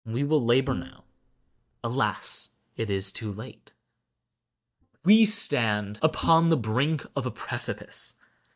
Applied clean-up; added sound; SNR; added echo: neural mask model DeepFilterNet 3.